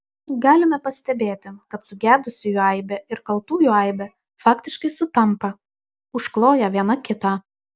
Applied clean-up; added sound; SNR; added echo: none; none; none; none.